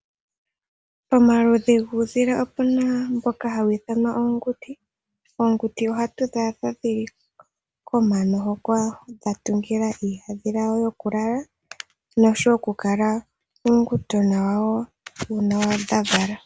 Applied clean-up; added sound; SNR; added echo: none; none; none; none.